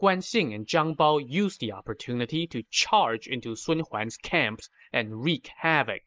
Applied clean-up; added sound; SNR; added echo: neural mask model Resemble Enhance denoiser.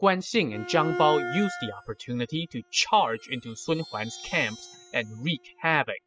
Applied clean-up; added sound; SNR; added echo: classical method spectral subtraction.